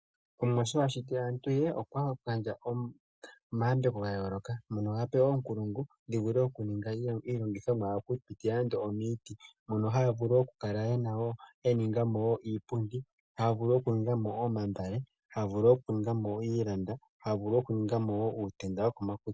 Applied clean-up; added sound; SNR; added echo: none; none; none; none.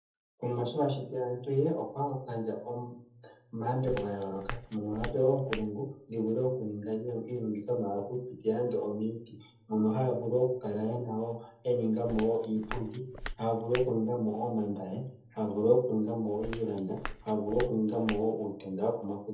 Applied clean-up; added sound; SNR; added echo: none; Walk, footsteps; 10 dB; reverberation time 0.6 s.